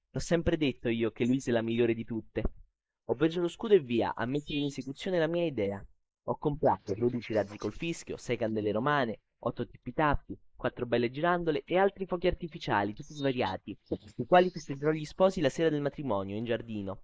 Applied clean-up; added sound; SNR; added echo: neural mask model Resemble Enhance denoiser.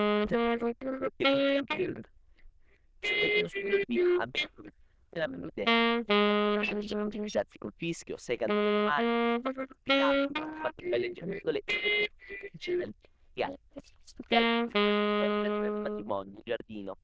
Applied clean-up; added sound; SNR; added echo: neural diffusion model UNIVERSE++.